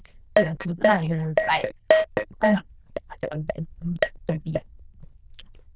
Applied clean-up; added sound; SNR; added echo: neural diffusion model UNIVERSE++.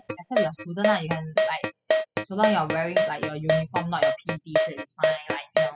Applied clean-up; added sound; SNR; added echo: classical method spectral subtraction.